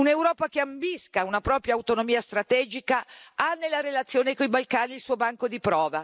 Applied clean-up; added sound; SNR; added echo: none; none; none; none.